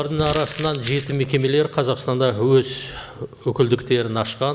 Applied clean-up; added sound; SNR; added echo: none; Crumpling, crinkling; 12 dB; none.